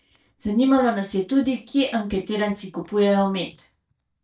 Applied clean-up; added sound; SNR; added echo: neural mask model DeepFilterNet 3.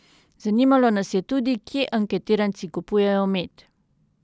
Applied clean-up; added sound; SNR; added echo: none; none; none; none.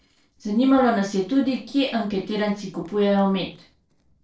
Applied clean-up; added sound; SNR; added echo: neural separator model SepFormer DNS4.